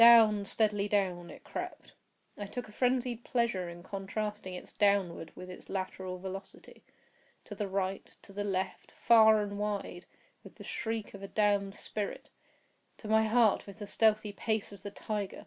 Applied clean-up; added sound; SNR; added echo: none; none; none; none.